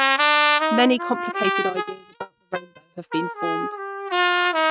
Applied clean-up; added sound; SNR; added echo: neural mask model RNNoise.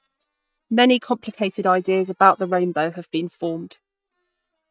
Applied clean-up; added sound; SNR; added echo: neural mask model DeepFilterNet 3.